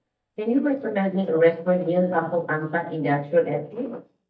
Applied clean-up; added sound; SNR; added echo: neural mask model DeepFilterNet 3.